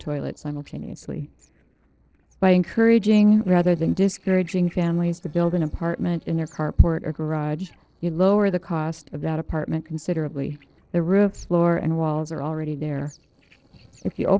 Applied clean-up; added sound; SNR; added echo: neural separator model SepFormer DNS4.